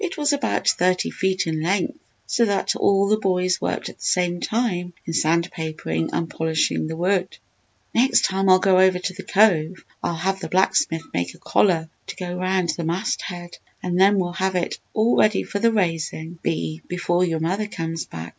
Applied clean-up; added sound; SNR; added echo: none; none; none; none.